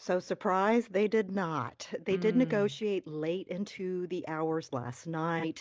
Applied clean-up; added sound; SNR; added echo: none; none; none; none.